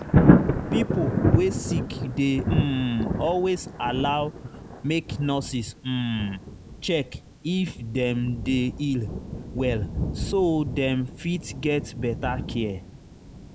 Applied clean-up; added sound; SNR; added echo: none; Thunder; 0 dB; none.